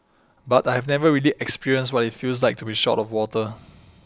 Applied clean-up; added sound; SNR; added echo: none; none; none; none.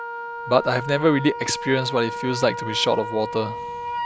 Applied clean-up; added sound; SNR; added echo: none; Wind instrument, woodwind instrument; 7 dB; none.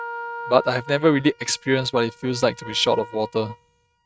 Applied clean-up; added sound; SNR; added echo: neural mask model RNNoise.